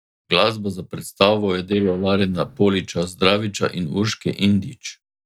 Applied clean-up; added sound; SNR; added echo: neural mask model DeepFilterNet 3.